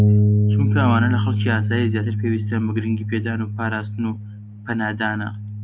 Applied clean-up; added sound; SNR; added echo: none; Bass guitar; -4 dB; none.